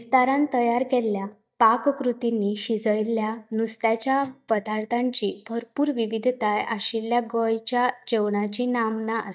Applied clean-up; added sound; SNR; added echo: neural mask model DeepFilterNet 3.